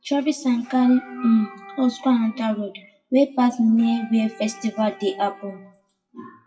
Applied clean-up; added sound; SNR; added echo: classical method WPE with log-MMSE.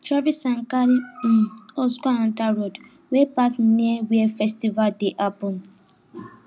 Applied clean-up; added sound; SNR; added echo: none; none; none; none.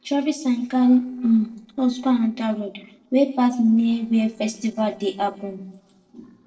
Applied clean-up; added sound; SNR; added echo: neural separator model SepFormer DNS4.